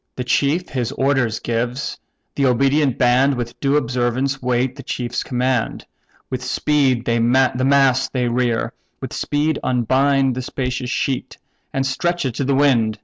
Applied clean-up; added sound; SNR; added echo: none; none; none; none.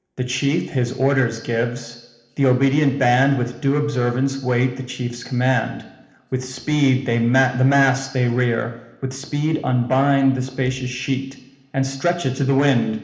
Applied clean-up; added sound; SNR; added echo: none; none; none; reverberation time 1.0 s.